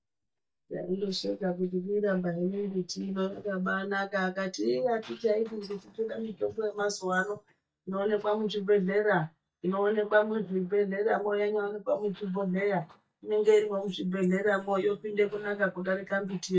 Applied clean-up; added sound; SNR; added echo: neural mask model DeepFilterNet 3.